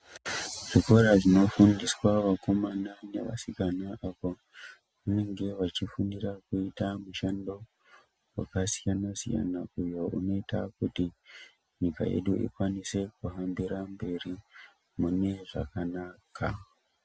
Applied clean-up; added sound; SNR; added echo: none; none; none; none.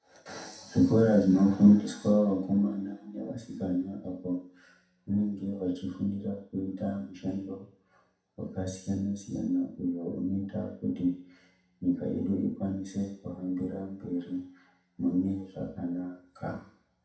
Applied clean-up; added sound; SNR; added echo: none; none; none; reverberation time 0.7 s.